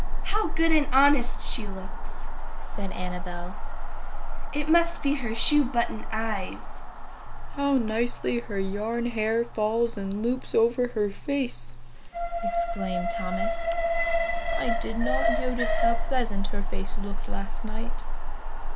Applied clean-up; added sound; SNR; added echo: none; Alarm; -5 dB; none.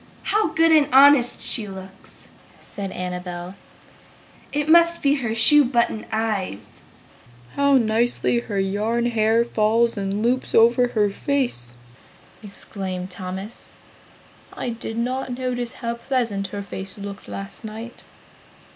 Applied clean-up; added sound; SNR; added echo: none; none; none; none.